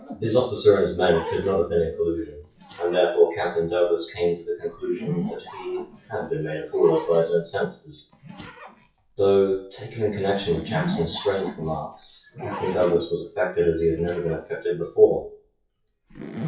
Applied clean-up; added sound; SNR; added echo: classical method WPE with log-MMSE.